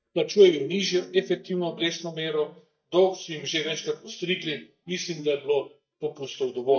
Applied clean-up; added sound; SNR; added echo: neural mask model DeepFilterNet 3.